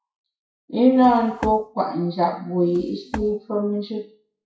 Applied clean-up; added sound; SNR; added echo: classical method WPE with log-MMSE.